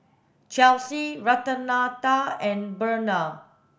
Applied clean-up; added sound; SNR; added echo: none; none; none; none.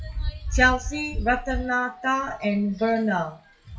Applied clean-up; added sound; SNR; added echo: classical method WPE with log-MMSE.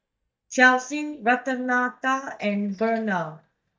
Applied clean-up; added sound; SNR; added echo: neural mask model DeepFilterNet 3.